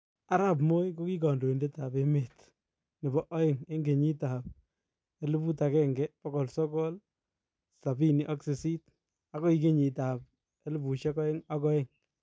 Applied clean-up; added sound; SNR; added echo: none; none; none; none.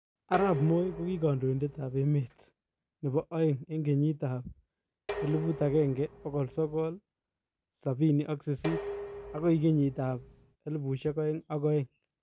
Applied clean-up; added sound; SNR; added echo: none; Dishes, pots, and pans; 12 dB; none.